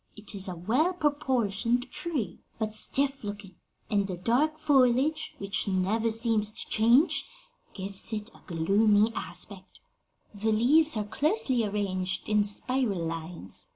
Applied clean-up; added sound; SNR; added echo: none; none; none; none.